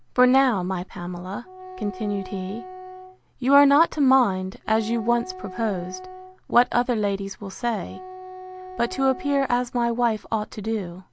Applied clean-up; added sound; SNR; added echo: none; Wind instrument, woodwind instrument; 16 dB; none.